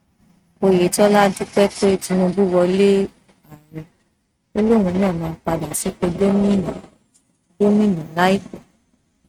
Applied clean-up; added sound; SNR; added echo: neural mask model RNNoise.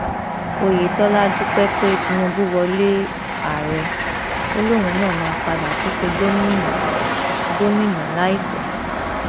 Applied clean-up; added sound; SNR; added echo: none; Train; 1 dB; none.